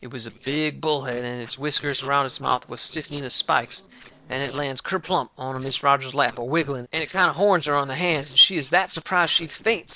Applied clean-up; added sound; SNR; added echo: neural separator model SepFormer DNS4.